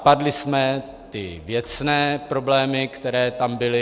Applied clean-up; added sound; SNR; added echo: none; none; none; none.